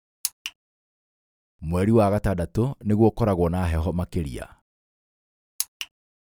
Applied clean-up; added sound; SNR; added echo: none; none; none; none.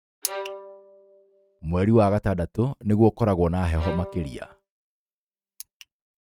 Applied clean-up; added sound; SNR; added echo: neural mask model RNNoise.